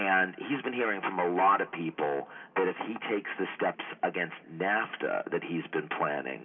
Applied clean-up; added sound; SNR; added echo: none; none; none; reverberation time 2.3 s.